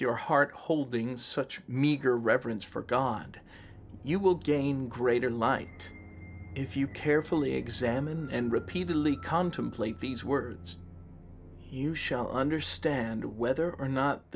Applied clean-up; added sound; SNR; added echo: none; none; none; none.